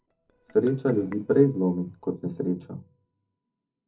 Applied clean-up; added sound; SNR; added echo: neural separator model SepFormer DNS4.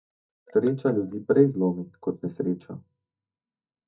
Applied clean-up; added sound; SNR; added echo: neural mask model DeepFilterNet 3.